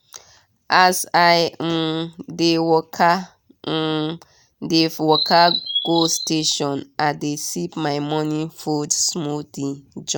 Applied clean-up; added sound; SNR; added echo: none; Chirp, tweet; 3 dB; none.